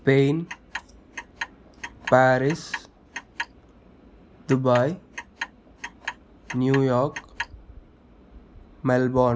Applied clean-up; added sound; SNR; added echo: none; Clock; 13 dB; none.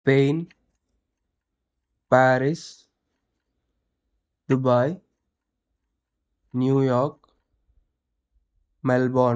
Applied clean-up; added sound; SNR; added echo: neural mask model DeepFilterNet 3.